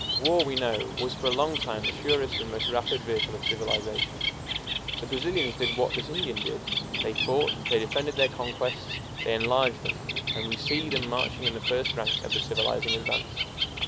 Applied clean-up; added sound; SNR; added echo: none; Bird; 1 dB; none.